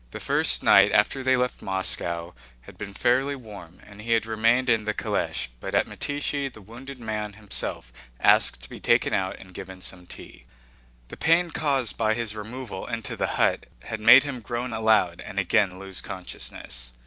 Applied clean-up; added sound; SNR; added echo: none; none; none; none.